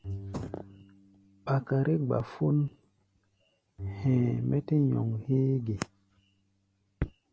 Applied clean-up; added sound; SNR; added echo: none; Bowed string instrument; 16 dB; none.